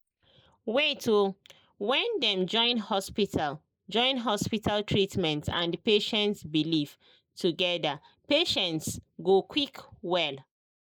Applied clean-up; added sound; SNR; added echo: neural mask model Resemble Enhance denoiser.